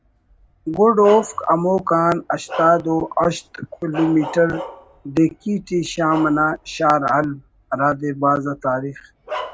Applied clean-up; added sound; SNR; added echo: none; Bark; 16 dB; none.